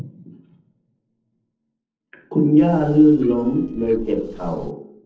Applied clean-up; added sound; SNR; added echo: neural separator model SepFormer DNS4.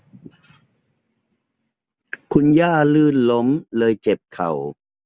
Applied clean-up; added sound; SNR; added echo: none; none; none; none.